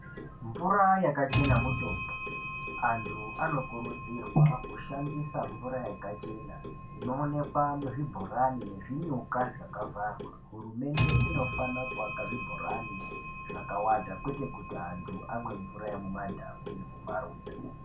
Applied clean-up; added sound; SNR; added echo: none; Clock; 1 dB; reverberation time 0.2 s.